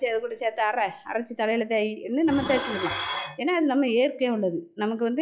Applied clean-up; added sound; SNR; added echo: classical method log-MMSE.